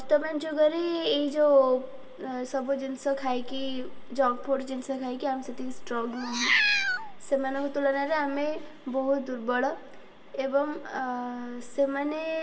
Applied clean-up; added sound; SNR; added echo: none; Meow; 0 dB; reverberation time 1.2 s.